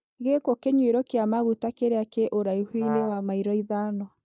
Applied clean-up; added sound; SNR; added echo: neural mask model DeepFilterNet 3.